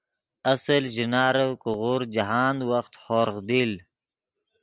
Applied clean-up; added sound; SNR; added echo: none; none; none; none.